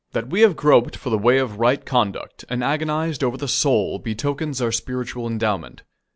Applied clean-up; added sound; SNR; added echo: none; none; none; none.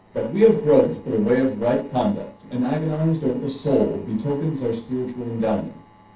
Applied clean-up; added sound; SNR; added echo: neural separator model SepFormer DNS4.